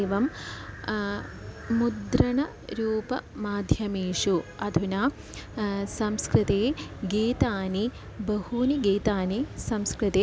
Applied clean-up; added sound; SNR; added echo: none; none; none; none.